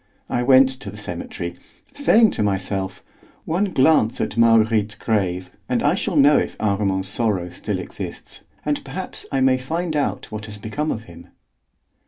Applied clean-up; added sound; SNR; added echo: none; none; none; none.